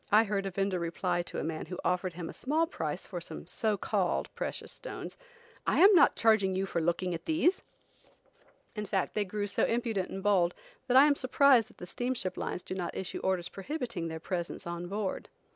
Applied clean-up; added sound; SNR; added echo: none; none; none; none.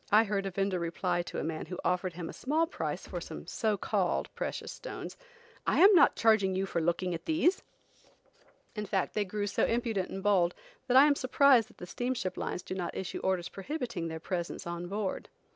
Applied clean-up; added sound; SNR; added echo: none; Gunshot, gunfire; 18 dB; none.